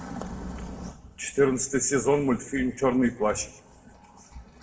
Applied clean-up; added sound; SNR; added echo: none; none; none; reverberation time 0.7 s.